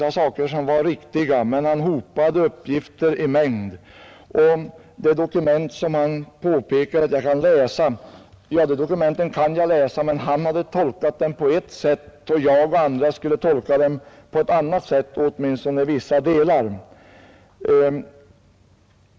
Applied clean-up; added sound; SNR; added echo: none; none; none; none.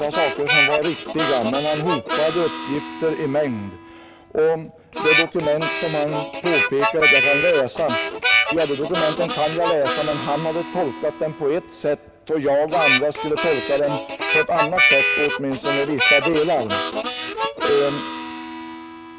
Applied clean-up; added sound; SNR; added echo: none; Harmonica; 0 dB; none.